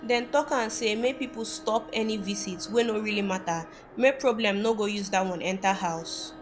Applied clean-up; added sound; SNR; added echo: none; Train + Bowed string instrument; 17 dB; none.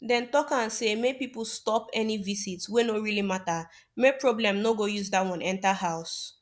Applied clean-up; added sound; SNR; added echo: none; none; none; none.